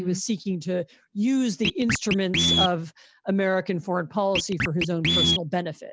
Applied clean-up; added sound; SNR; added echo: none; Scratching (performance technique); 2 dB; none.